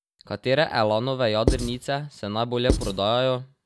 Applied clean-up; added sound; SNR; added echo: none; Writing; 1 dB; none.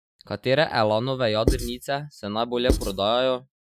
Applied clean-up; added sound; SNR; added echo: classical method Wiener filter.